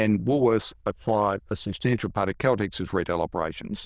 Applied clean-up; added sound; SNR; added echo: neural diffusion model UNIVERSE++.